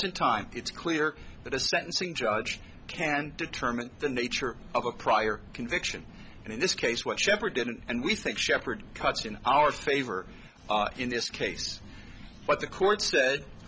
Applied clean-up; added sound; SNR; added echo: none; none; none; none.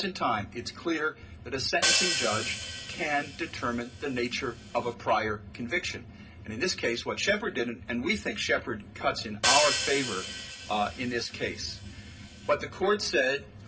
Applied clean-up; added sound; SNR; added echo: none; Hi-hat; 2 dB; reverberation time 0.4 s.